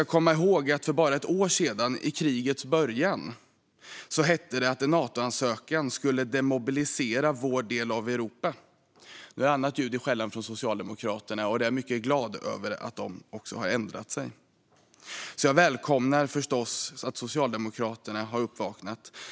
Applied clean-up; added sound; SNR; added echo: none; none; none; none.